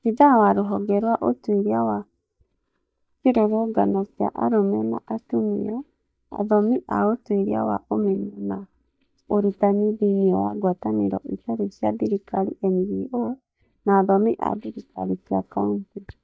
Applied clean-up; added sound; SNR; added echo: neural mask model DeepFilterNet 3.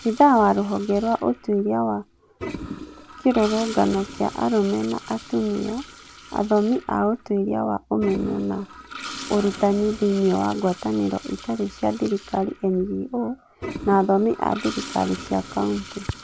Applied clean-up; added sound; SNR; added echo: none; Toilet flush; 15 dB; none.